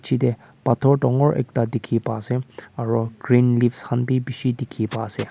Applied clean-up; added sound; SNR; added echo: none; none; none; none.